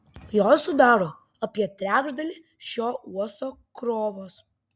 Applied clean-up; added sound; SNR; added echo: none; none; none; none.